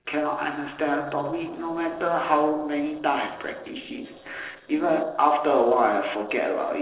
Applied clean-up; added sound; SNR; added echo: neural separator model SepFormer DNS4.